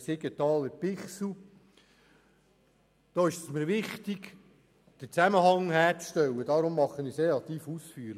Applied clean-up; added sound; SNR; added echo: none; none; none; none.